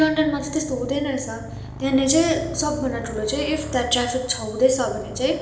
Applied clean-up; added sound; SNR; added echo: none; Motorcycle; 13 dB; reverberation time 0.8 s.